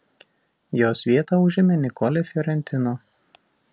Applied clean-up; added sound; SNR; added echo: none; none; none; none.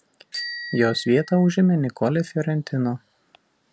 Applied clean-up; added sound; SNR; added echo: none; Bicycle bell; 16 dB; none.